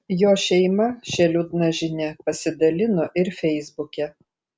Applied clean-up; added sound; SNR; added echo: none; none; none; none.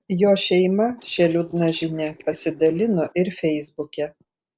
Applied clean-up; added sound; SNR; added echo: neural separator model SepFormer DNS4.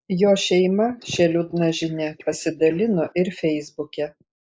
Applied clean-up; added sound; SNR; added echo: neural mask model Resemble Enhance denoiser.